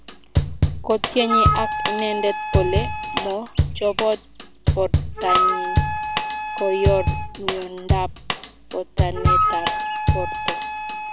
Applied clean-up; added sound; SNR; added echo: none; Wind instrument, woodwind instrument + Drum / Drum kit; -4 dB; none.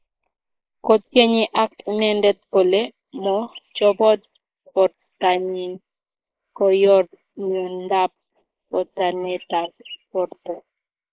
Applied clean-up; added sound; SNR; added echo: neural mask model Resemble Enhance denoiser.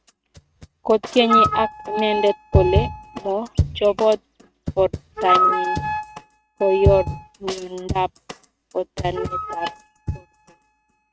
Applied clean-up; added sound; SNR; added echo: neural mask model RNNoise.